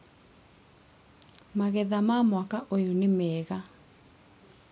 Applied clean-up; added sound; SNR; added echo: none; none; none; none.